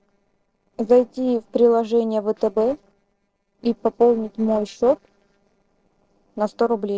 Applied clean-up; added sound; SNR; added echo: neural separator model SepFormer DNS4.